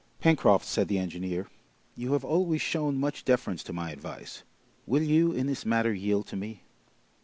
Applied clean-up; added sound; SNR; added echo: none; none; none; none.